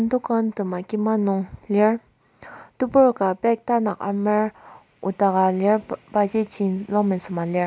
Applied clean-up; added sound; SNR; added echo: none; none; none; none.